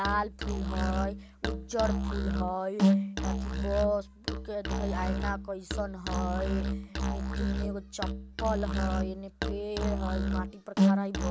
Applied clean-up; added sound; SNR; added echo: none; Musical instrument; -5 dB; none.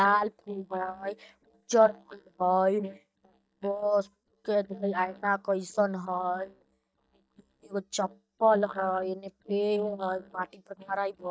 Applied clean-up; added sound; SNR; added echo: neural mask model DeepFilterNet 3.